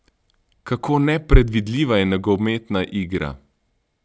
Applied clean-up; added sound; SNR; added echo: none; none; none; none.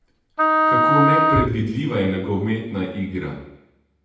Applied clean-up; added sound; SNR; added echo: none; Wind instrument, woodwind instrument; -5 dB; reverberation time 0.8 s.